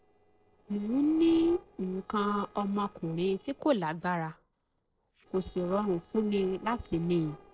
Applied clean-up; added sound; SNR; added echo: neural separator model SepFormer DNS4.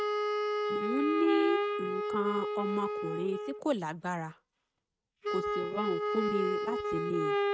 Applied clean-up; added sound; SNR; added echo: neural mask model RNNoise.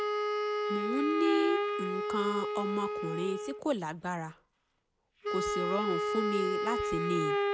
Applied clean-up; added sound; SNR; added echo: none; Wind instrument, woodwind instrument; -2 dB; none.